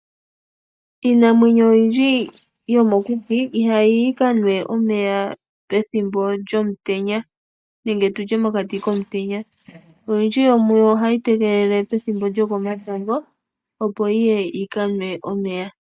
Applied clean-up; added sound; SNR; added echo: neural mask model DeepFilterNet 3.